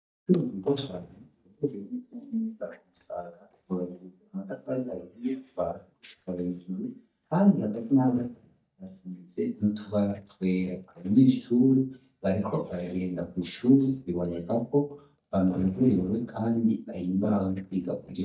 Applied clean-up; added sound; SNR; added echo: neural mask model DeepFilterNet 3.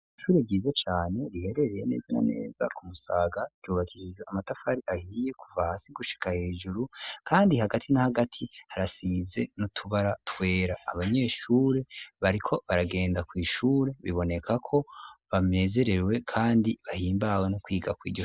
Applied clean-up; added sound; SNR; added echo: none; none; none; none.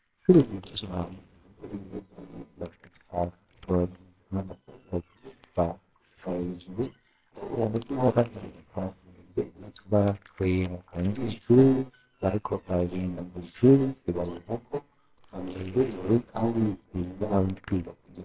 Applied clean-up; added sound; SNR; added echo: neural separator model SepFormer WHAMR!.